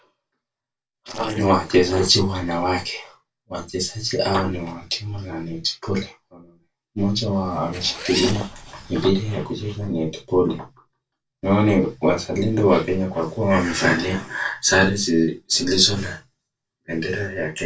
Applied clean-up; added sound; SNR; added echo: neural separator model SepFormer DNS4.